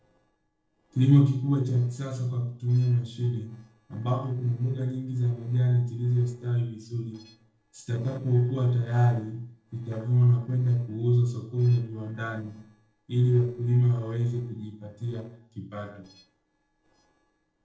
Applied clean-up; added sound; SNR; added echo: neural separator model SepFormer DNS4.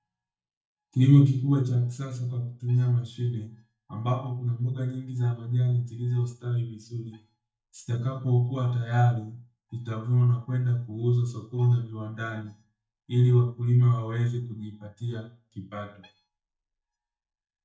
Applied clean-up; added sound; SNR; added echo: neural mask model DeepFilterNet 3.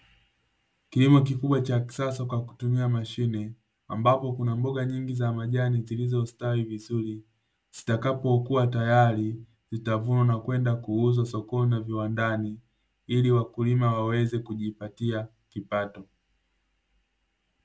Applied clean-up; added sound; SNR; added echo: none; none; none; none.